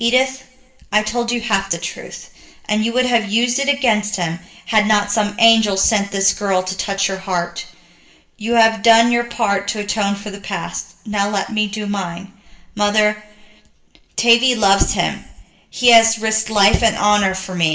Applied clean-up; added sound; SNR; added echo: none; none; none; reverberation time 0.7 s.